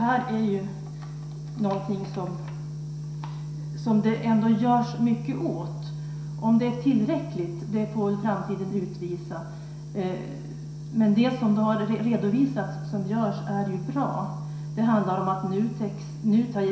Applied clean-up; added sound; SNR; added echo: none; none; none; reverberation time 0.7 s.